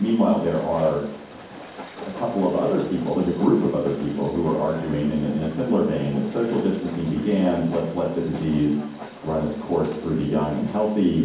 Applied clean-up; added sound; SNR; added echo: none; Train; 17 dB; reverberation time 1.2 s.